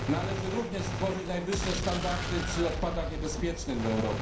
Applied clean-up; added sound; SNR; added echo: none; Gunshot, gunfire; 2 dB; reverberation time 0.6 s.